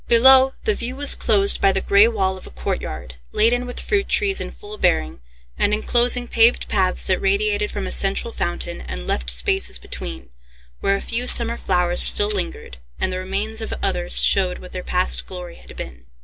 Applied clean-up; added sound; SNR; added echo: none; Clock; 18 dB; none.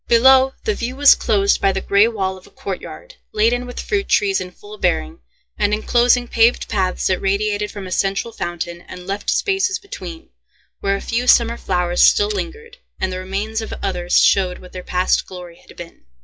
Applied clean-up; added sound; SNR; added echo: classical method log-MMSE.